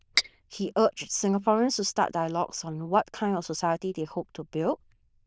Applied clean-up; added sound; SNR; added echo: neural diffusion model UNIVERSE++.